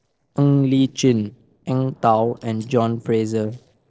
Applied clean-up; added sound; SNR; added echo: neural separator model SepFormer DNS4.